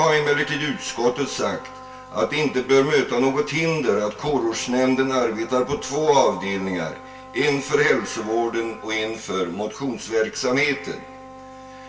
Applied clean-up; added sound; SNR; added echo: none; Wind instrument, woodwind instrument; 20 dB; reverberation time 0.2 s.